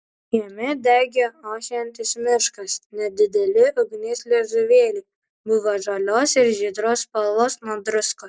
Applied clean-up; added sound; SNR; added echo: none; none; none; none.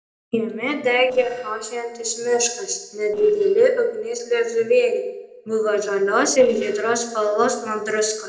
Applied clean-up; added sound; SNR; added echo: neural separator model SepFormer DNS4.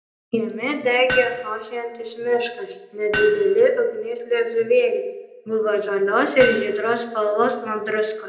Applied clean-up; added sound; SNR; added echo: none; Hammer; 10 dB; reverberation time 0.8 s.